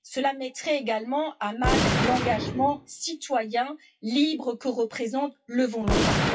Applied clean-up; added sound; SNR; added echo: classical method WPE with log-MMSE.